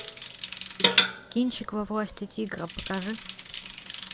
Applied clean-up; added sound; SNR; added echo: none; Bicycle; -3 dB; none.